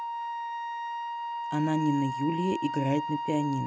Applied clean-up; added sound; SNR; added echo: none; Wind instrument, woodwind instrument; 3 dB; none.